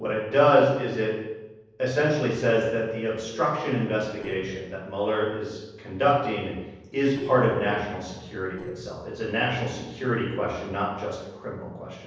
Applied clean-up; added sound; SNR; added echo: neural separator model SepFormer DNS4.